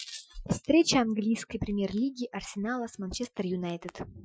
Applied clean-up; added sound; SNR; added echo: classical method Wiener filter.